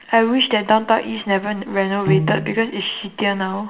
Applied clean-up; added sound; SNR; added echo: none; Piano; 3 dB; reverberation time 0.5 s.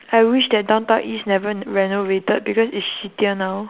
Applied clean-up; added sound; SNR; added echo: none; none; none; none.